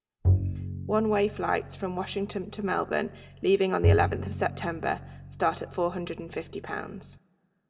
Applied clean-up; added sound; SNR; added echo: none; Bowed string instrument; 2 dB; reverberation time 0.6 s.